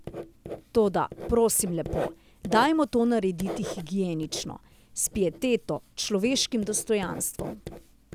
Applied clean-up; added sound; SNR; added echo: none; Writing; 13 dB; none.